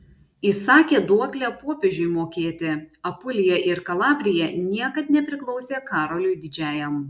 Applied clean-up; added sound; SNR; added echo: none; none; none; none.